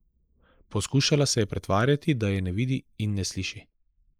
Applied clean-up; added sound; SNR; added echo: neural mask model Resemble Enhance denoiser.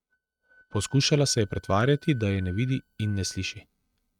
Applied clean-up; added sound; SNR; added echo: neural mask model RNNoise.